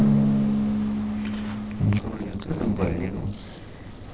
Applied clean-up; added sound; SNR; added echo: neural separator model SepFormer DNS4.